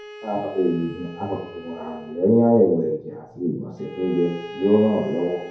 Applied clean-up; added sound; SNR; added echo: none; Bowed string instrument; 18 dB; reverberation time 2.3 s.